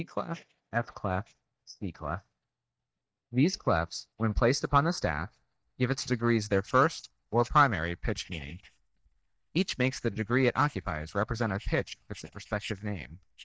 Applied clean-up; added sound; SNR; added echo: neural mask model DeepFilterNet 3.